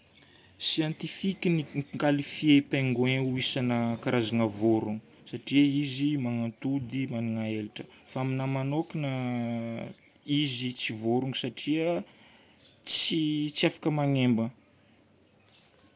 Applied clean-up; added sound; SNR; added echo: none; none; none; none.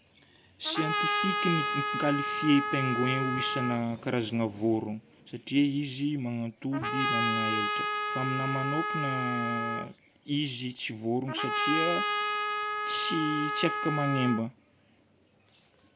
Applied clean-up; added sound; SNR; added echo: none; Trumpet; 0 dB; none.